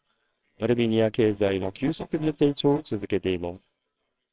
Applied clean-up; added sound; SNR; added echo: neural separator model SepFormer WHAMR!.